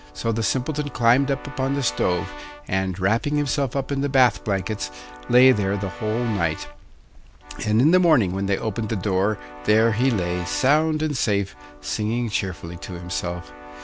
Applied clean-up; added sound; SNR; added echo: none; Keyboard (musical) / Brass instrument; 17 dB; none.